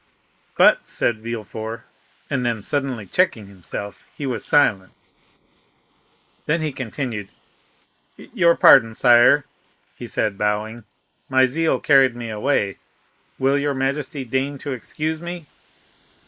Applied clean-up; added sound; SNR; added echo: neural mask model Resemble Enhance denoiser.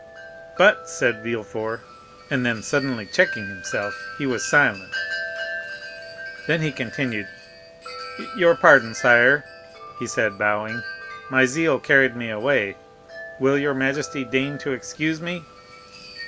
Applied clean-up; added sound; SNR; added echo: none; Wind chime; 13 dB; none.